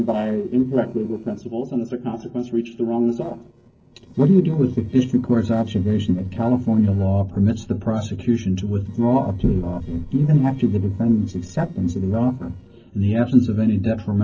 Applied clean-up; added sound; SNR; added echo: neural separator model SepFormer DNS4.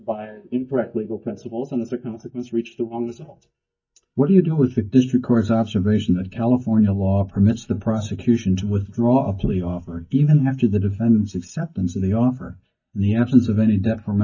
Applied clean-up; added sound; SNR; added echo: neural mask model DeepFilterNet 3.